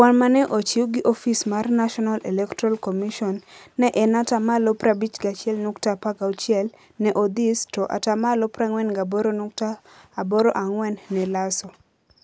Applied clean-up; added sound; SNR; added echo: none; none; none; none.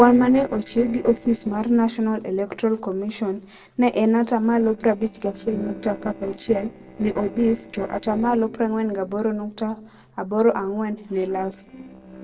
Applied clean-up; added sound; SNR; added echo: neural separator model SepFormer DNS4.